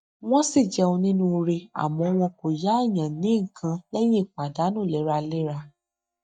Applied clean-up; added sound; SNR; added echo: neural mask model DeepFilterNet 3.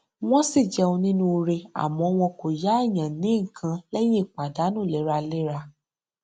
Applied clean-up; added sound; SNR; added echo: none; none; none; none.